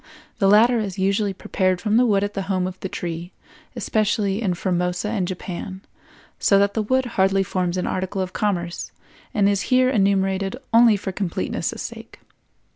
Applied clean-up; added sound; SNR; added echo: none; none; none; none.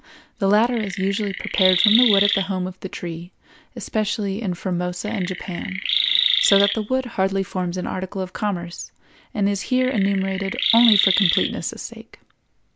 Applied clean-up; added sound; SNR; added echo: none; Chirp, tweet; 0 dB; none.